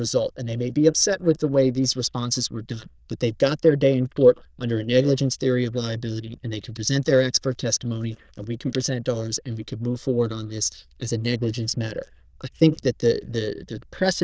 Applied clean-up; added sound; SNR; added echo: neural diffusion model UNIVERSE++.